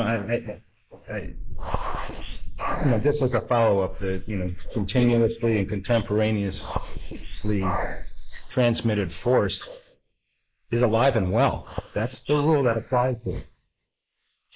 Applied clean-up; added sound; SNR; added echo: neural mask model Resemble Enhance denoiser.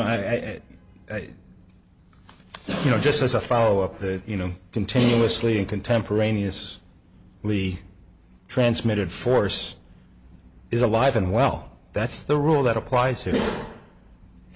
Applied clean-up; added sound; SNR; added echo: none; none; none; none.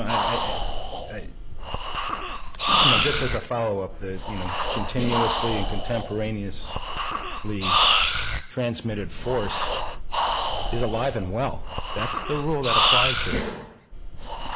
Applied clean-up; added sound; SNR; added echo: none; Breathing; -4 dB; none.